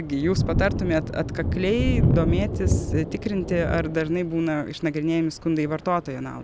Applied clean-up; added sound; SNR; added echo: none; Thunder; 1 dB; none.